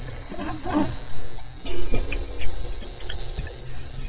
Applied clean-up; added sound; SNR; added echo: neural mask model DeepFilterNet 3.